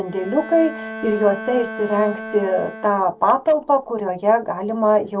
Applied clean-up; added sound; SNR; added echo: none; Bowed string instrument; 14 dB; none.